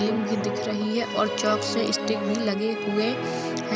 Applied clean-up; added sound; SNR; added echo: none; Musical instrument; 2 dB; none.